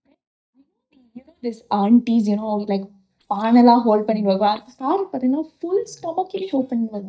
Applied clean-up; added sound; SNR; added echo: neural mask model DeepFilterNet 3.